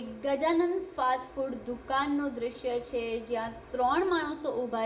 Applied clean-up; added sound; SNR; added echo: none; none; none; reverberation time 1.4 s.